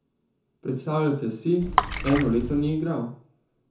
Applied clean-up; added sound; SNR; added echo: none; Water / Splash, splatter; 2 dB; reverberation time 0.6 s.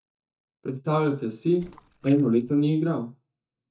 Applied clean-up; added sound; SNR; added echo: neural mask model DeepFilterNet 3.